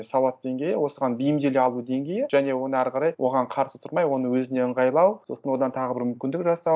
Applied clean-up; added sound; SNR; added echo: neural mask model DeepFilterNet 3.